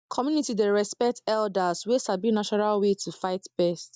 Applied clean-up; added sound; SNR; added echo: none; none; none; none.